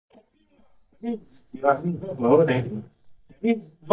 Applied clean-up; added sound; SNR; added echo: neural mask model DeepFilterNet 3.